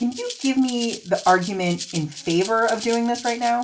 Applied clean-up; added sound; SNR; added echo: none; Rattle (instrument); 14 dB; reverberation time 0.2 s.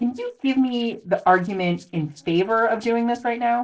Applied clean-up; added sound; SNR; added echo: neural separator model SepFormer DNS4.